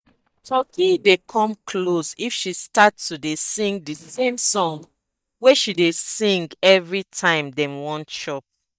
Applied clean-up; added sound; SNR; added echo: neural mask model DeepFilterNet 3.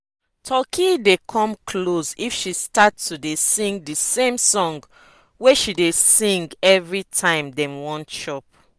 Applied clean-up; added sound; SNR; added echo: none; none; none; none.